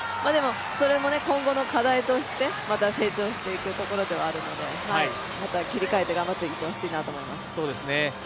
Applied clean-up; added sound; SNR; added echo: none; none; none; none.